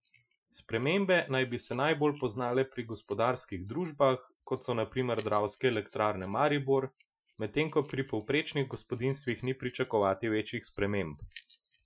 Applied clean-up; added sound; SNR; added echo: classical method Wiener filter.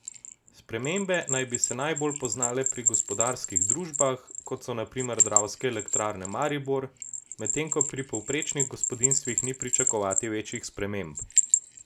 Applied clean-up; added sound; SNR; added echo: none; Bell; -1 dB; none.